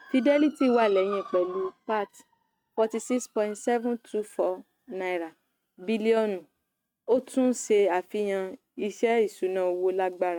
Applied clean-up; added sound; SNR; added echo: neural mask model RNNoise.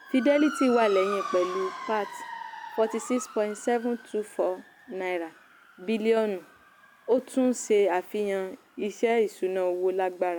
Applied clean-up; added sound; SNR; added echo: none; Motor vehicle (road) / Siren; 14 dB; none.